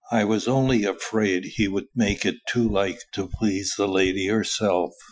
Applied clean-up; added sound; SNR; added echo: classical method Wiener filter.